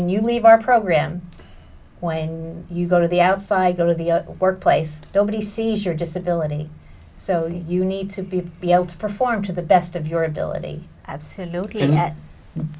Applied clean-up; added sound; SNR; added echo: none; none; none; none.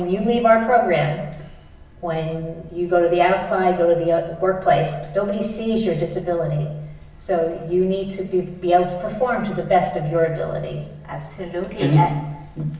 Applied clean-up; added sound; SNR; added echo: none; none; none; reverberation time 0.9 s.